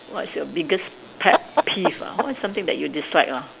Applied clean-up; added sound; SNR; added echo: none; Chicken, rooster; 1 dB; none.